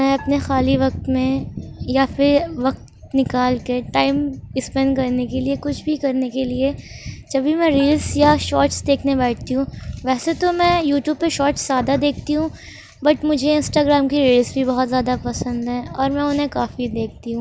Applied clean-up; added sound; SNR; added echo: none; Marimba, xylophone; 16 dB; none.